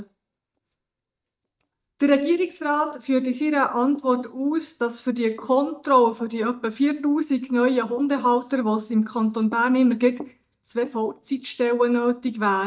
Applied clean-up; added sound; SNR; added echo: neural mask model DeepFilterNet 3.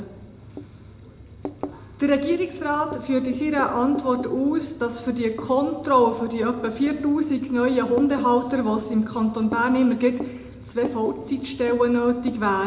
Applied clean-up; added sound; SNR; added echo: none; Writing; 15 dB; reverberation time 0.6 s.